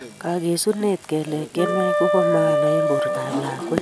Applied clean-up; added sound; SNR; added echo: none; Wind instrument, woodwind instrument; -1 dB; none.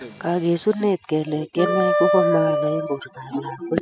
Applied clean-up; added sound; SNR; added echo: classical method spectral subtraction.